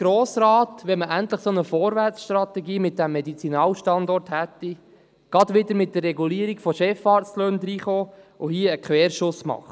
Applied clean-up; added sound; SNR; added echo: none; none; none; none.